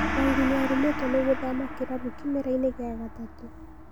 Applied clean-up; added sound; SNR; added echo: none; Gong; 4 dB; none.